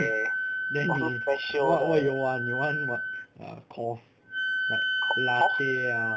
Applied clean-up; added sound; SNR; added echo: none; Wind instrument, woodwind instrument; 1 dB; none.